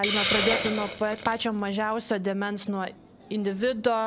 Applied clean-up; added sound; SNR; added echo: none; Hiss; 4 dB; none.